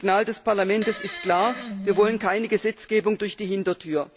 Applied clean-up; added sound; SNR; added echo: none; Fart; 10 dB; none.